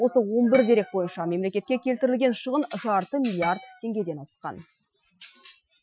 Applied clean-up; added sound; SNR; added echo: classical method Wiener filter.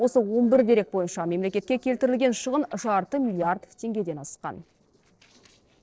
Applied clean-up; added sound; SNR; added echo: neural separator model SepFormer DNS4.